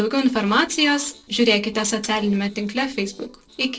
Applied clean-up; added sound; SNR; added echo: neural separator model SepFormer DNS4.